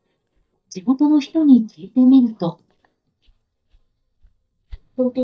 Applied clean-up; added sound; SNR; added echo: neural mask model DeepFilterNet 3.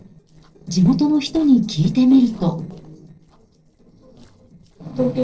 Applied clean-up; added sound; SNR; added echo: neural separator model SepFormer DNS4.